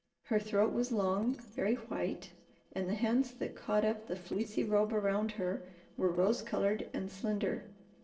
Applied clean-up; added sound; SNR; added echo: neural separator model SepFormer DNS4.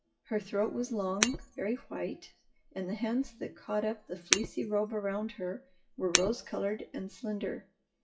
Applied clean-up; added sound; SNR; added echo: classical method WPE with log-MMSE.